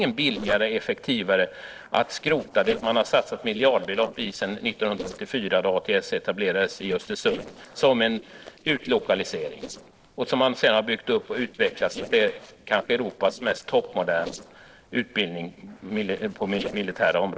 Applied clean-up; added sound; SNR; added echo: neural separator model SepFormer DNS4.